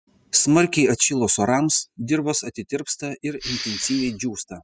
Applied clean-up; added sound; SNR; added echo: classical method spectral subtraction.